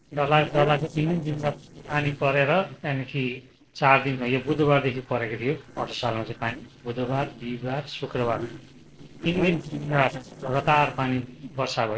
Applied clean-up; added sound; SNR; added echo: neural separator model SepFormer DNS4.